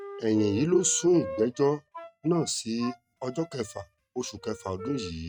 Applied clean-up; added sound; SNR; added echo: neural mask model RNNoise.